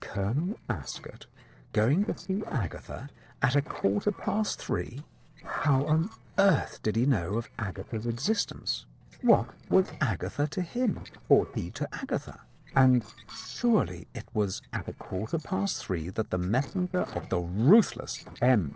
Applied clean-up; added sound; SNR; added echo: neural separator model SepFormer DNS4.